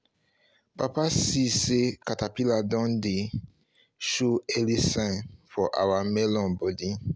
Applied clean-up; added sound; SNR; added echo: none; none; none; none.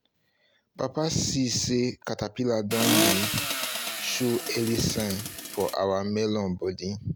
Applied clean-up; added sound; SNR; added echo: none; Accelerating, revving, vroom; 0 dB; none.